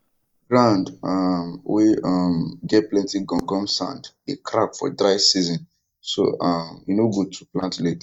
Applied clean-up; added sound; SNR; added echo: neural mask model DeepFilterNet 3.